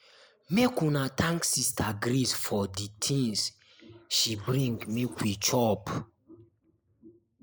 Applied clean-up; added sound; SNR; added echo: neural mask model Resemble Enhance denoiser.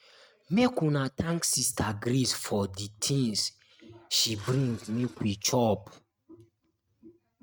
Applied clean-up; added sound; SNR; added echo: neural mask model RNNoise.